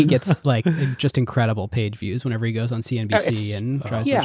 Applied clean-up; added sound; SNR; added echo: none; none; none; none.